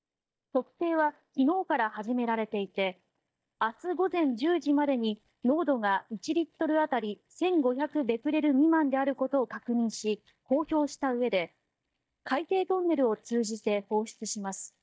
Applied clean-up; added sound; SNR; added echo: neural mask model DeepFilterNet 3.